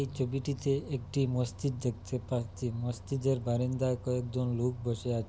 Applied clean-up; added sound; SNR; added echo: none; Bus; 14 dB; none.